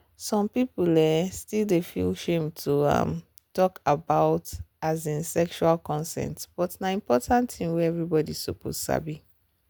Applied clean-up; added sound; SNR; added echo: none; none; none; none.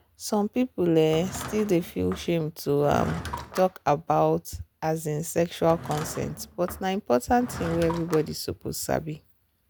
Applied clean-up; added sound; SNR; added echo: none; Drawer open or close / Wood; 15 dB; none.